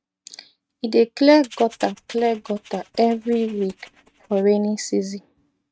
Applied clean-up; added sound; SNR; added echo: neural mask model RNNoise.